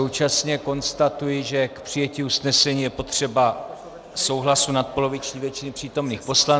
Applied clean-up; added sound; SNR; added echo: none; none; none; none.